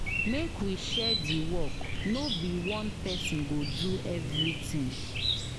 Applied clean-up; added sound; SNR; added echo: none; Chirp, tweet; -2 dB; none.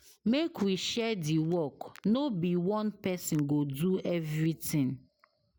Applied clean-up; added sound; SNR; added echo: none; none; none; none.